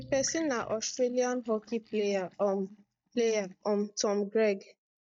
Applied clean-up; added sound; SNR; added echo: neural mask model DeepFilterNet 3.